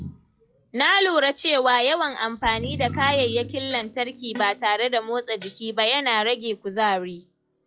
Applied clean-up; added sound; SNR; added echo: classical method log-MMSE.